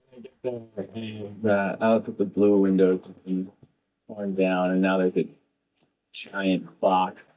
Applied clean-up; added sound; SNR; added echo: neural mask model DeepFilterNet 3.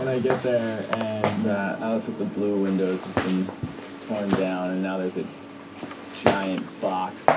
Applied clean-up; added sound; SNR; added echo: none; Walk, footsteps; 4 dB; reverberation time 0.4 s.